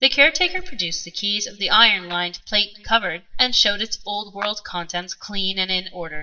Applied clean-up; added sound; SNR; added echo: neural mask model DeepFilterNet 3.